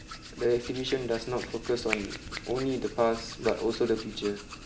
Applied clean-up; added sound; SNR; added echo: none; Hands; 10 dB; none.